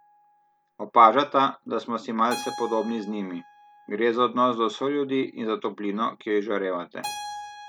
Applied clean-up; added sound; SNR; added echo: none; Keyboard (musical); 17 dB; none.